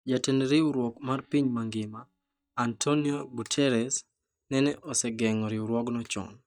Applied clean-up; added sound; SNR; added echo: neural mask model DeepFilterNet 3.